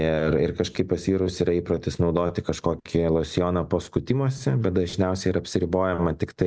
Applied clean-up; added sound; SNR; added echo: none; none; none; none.